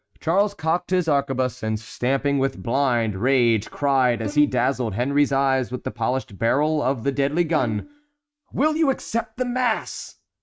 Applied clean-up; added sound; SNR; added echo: neural mask model RNNoise.